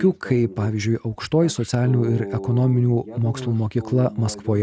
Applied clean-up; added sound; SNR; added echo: none; none; none; none.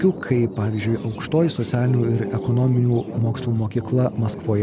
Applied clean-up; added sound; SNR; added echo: none; Thunder; 13 dB; none.